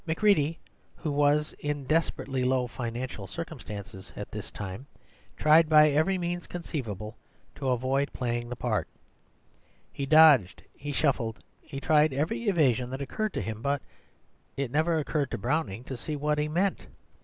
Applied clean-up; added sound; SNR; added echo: none; none; none; none.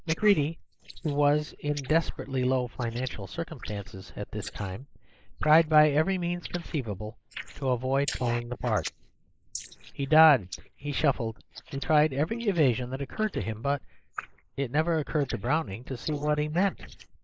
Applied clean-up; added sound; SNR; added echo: neural mask model Resemble Enhance denoiser.